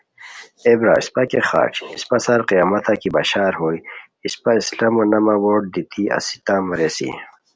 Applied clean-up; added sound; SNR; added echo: none; none; none; none.